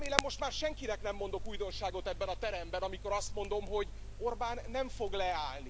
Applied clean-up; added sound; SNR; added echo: none; Crackle; 3 dB; none.